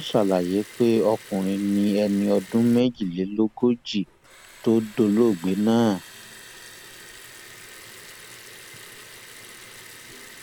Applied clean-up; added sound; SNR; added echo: none; Liquid; 20 dB; none.